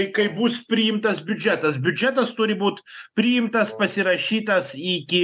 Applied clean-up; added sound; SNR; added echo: none; Wind instrument, woodwind instrument; 19 dB; none.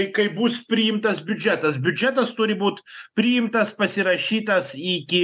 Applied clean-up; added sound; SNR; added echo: none; none; none; none.